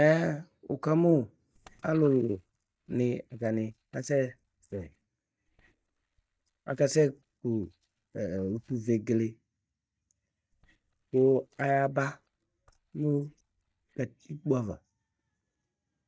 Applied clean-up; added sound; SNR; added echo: neural mask model DeepFilterNet 3.